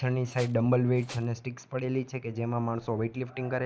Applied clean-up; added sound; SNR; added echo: none; Tools; 18 dB; none.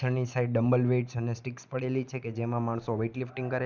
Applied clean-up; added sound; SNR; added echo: none; none; none; none.